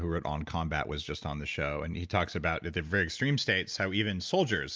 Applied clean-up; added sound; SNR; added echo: none; none; none; none.